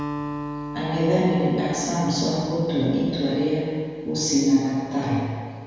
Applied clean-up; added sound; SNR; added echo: none; Acoustic guitar; 12 dB; reverberation time 1.9 s.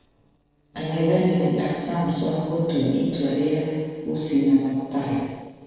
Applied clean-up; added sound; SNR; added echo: neural separator model SepFormer DNS4.